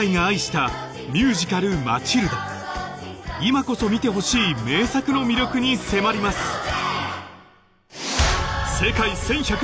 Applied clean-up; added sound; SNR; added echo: none; none; none; none.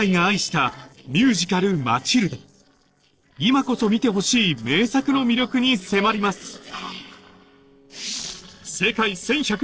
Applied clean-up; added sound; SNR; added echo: neural separator model SepFormer DNS4.